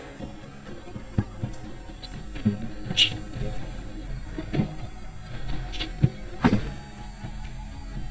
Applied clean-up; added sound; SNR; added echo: neural mask model DeepFilterNet 3.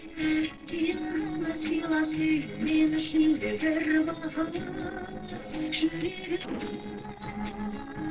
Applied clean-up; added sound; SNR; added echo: neural separator model SepFormer DNS4.